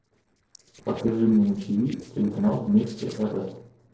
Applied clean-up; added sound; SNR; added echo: neural separator model SepFormer DNS4.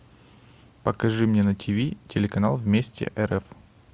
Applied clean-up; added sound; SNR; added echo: none; none; none; none.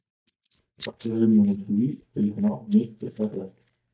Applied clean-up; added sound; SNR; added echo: neural mask model DeepFilterNet 3.